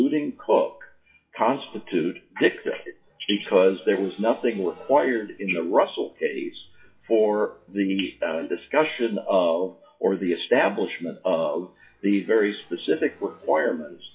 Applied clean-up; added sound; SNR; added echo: classical method WPE with log-MMSE.